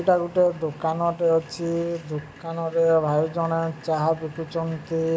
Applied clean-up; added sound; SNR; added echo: none; none; none; none.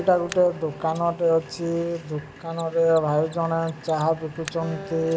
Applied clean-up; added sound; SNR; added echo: none; Mechanisms + Acoustic guitar; 18 dB; none.